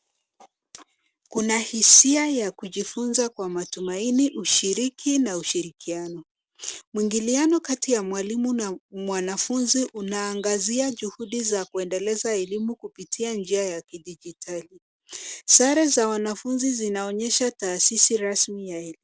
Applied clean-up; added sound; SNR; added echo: none; none; none; none.